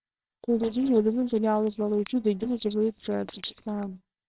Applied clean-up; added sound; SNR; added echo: neural separator model SepFormer WHAMR!.